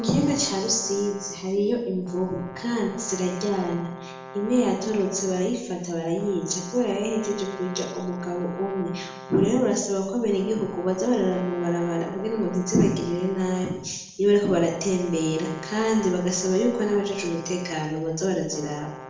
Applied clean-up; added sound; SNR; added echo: none; Brass instrument; 16 dB; reverberation time 0.8 s.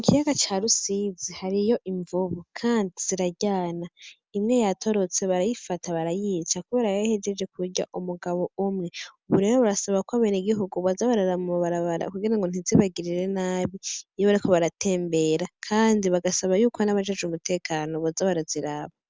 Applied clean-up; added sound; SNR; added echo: none; none; none; none.